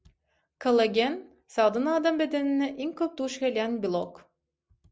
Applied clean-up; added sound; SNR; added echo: none; none; none; none.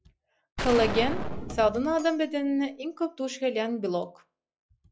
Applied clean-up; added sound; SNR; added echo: classical method log-MMSE.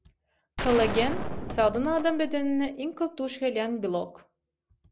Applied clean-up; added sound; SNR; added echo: none; Gunshot, gunfire; 6 dB; none.